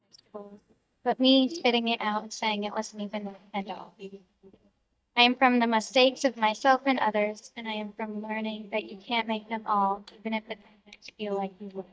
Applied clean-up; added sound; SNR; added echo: neural mask model DeepFilterNet 3.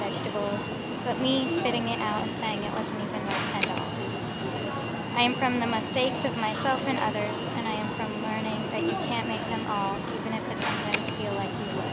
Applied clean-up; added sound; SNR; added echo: none; Alarm; 0 dB; none.